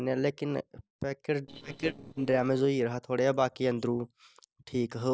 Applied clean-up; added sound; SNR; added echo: neural separator model SepFormer DNS4.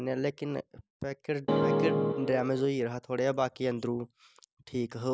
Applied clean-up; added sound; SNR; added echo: none; Keyboard (musical); -4 dB; none.